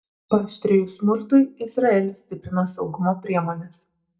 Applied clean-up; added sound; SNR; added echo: neural mask model DeepFilterNet 3.